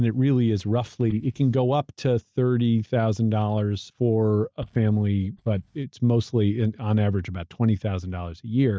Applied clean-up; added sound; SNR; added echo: neural mask model DeepFilterNet 3.